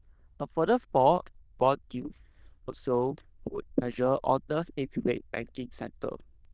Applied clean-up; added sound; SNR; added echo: neural diffusion model UNIVERSE++.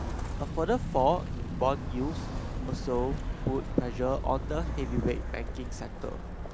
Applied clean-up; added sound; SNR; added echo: none; Walk, footsteps; 2 dB; none.